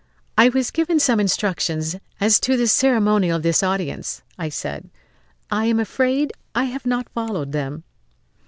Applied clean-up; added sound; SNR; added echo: none; none; none; none.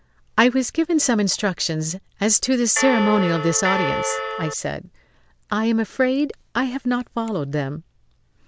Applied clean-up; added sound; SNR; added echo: none; Bell; 2 dB; none.